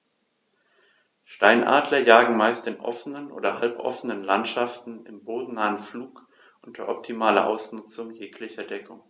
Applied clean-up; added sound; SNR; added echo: none; none; none; none.